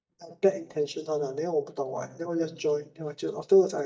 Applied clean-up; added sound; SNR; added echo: neural mask model DeepFilterNet 3.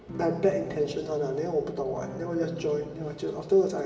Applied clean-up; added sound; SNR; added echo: none; Acoustic guitar / Strum; 15 dB; reverberation time 1.9 s.